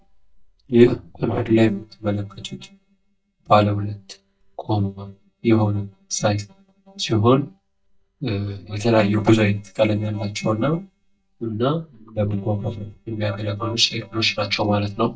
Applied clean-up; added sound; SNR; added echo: neural mask model DeepFilterNet 3.